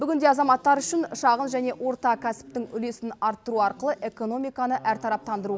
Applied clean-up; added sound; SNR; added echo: none; none; none; none.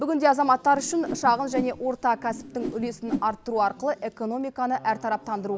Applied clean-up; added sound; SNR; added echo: none; Whoosh, swoosh, swish; 9 dB; none.